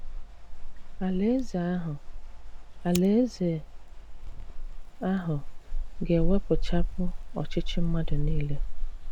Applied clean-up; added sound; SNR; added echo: none; Fire; -2 dB; none.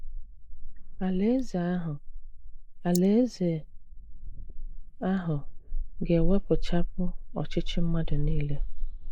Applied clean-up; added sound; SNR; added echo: neural mask model Resemble Enhance denoiser.